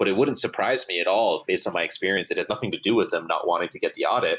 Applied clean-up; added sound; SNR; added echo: neural mask model Resemble Enhance denoiser.